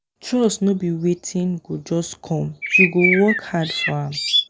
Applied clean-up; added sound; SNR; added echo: none; Bird; 0 dB; none.